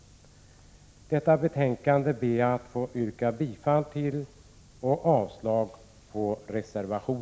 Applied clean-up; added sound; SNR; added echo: none; none; none; none.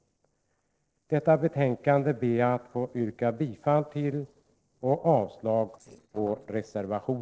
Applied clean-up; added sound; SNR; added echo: neural separator model SepFormer DNS4.